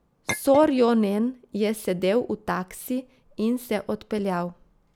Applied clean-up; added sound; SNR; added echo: none; Chink, clink; 11 dB; none.